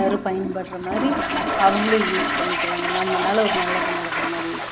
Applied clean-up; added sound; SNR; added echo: none; Toilet flush; 0 dB; none.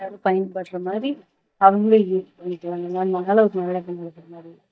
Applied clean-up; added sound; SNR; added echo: neural mask model DeepFilterNet 3.